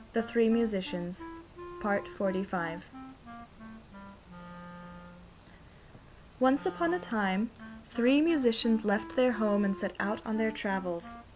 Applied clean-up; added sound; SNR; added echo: none; Wind instrument, woodwind instrument; 16 dB; none.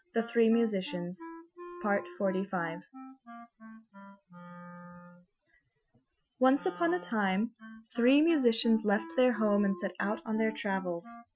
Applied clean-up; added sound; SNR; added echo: classical method Wiener filter.